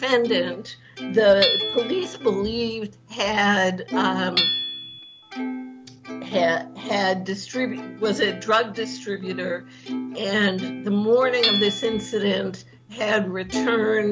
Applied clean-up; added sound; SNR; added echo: none; Hammer / Chink, clink + Plucked string instrument; 7 dB; none.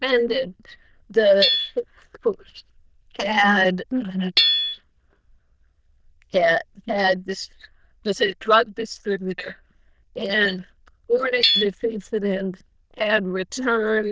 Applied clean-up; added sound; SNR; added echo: neural diffusion model UNIVERSE++.